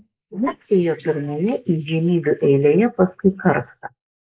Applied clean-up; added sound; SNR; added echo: neural mask model Resemble Enhance denoiser.